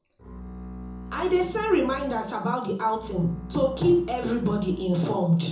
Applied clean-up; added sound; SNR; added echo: none; Bowed string instrument; 15 dB; reverberation time 0.6 s.